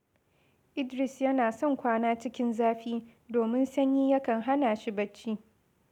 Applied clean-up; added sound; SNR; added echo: none; none; none; none.